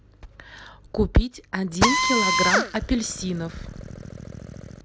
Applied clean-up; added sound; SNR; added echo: none; Drill; -2 dB; none.